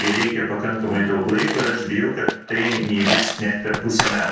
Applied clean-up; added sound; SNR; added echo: none; Coin (dropping); 5 dB; reverberation time 0.6 s.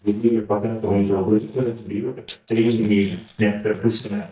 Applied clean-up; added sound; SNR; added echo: neural mask model DeepFilterNet 3.